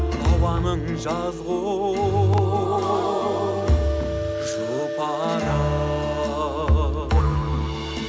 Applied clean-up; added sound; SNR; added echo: none; Telephone; 13 dB; none.